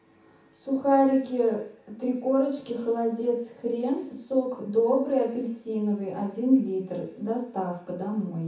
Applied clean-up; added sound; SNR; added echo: none; none; none; reverberation time 0.7 s.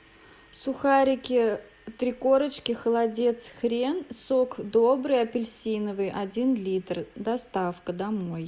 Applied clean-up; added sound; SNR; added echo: none; none; none; none.